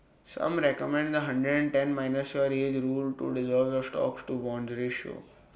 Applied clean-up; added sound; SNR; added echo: none; none; none; none.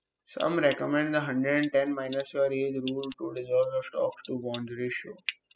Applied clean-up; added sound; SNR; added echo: classical method spectral subtraction.